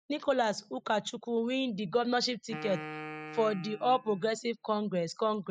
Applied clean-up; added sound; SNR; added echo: classical method spectral subtraction.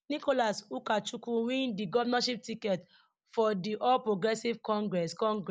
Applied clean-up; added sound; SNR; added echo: none; none; none; none.